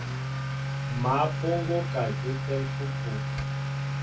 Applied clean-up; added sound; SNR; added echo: none; Accelerating, revving, vroom / Motor vehicle (road); -2 dB; reverberation time 0.2 s.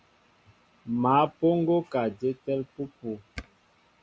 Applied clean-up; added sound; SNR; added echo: none; none; none; none.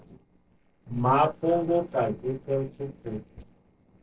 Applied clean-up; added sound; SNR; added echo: neural separator model SepFormer DNS4.